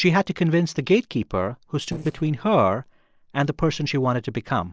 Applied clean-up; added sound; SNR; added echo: neural separator model SepFormer DNS4.